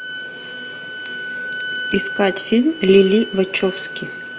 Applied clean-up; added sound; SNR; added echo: none; Wind instrument, woodwind instrument; 10 dB; none.